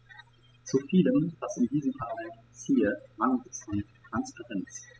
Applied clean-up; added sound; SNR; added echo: classical method spectral subtraction.